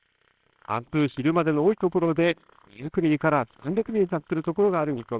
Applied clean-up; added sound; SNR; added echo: neural separator model SepFormer WHAMR!.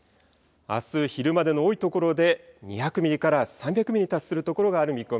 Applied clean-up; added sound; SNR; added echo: none; none; none; none.